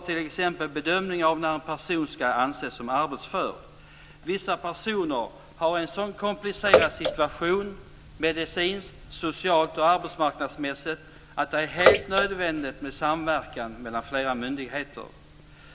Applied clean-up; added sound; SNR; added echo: none; Bathtub (filling or washing) / Water / Splash, splatter; 1 dB; none.